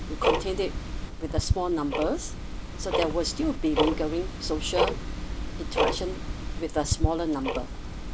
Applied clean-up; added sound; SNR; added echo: none; Tick-tock; -1 dB; none.